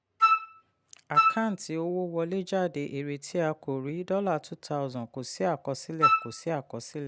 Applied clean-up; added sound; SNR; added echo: none; Wind instrument, woodwind instrument; -5 dB; none.